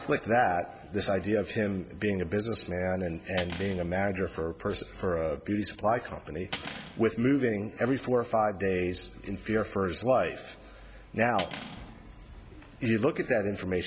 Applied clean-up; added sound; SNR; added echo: none; Cutlery, silverware; 15 dB; none.